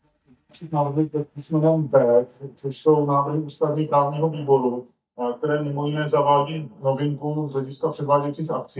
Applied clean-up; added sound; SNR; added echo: neural mask model DeepFilterNet 3.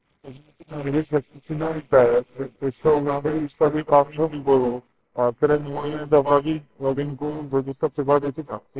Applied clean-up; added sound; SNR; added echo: neural separator model SepFormer WHAMR!.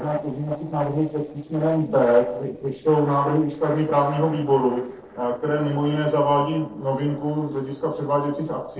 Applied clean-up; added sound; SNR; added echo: neural separator model SepFormer DNS4.